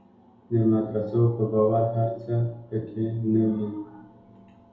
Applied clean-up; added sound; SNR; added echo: none; none; none; reverberation time 2.1 s.